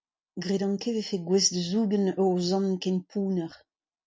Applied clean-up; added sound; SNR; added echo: none; none; none; none.